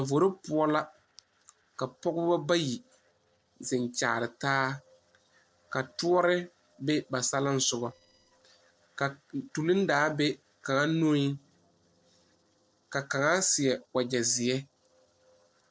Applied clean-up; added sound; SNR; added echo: neural separator model SepFormer DNS4.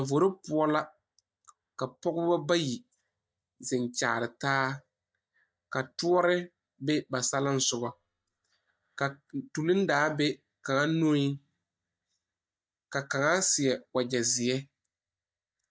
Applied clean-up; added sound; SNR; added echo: neural mask model DeepFilterNet 3.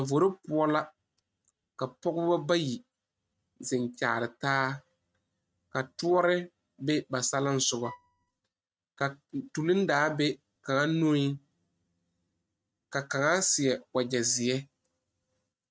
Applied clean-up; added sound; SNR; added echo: neural mask model RNNoise.